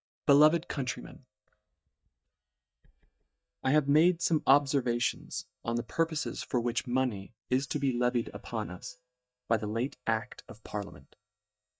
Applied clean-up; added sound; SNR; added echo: neural mask model DeepFilterNet 3.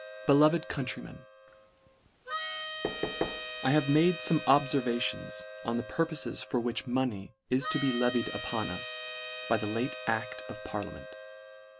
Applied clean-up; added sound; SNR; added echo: none; Knock / Wood + Harmonica; 9 dB; none.